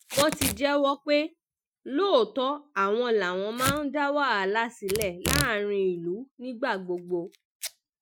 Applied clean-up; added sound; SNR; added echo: classical method Wiener filter.